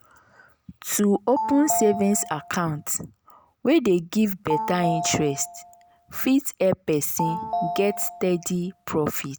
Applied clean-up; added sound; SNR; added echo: none; Telephone; 8 dB; none.